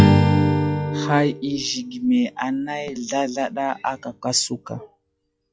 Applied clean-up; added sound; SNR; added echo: classical method log-MMSE.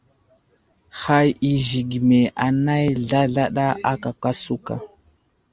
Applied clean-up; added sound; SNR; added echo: none; none; none; none.